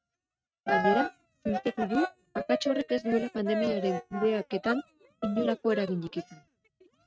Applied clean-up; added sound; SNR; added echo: neural mask model RNNoise.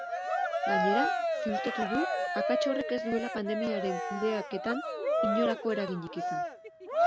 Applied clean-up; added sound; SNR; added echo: none; Cheering; -3 dB; none.